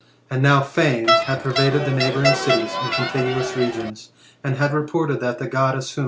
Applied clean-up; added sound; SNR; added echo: none; Crowd; 0 dB; none.